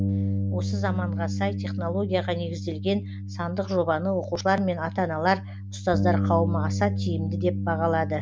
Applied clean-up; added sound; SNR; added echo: none; Bass guitar; 1 dB; none.